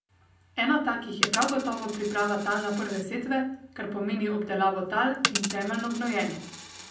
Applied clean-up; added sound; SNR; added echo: none; Coin (dropping); 8 dB; reverberation time 0.6 s.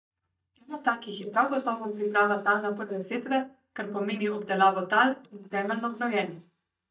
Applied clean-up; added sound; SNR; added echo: neural mask model DeepFilterNet 3.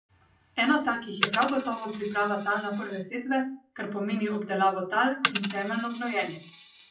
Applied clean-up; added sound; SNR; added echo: classical method WPE with log-MMSE.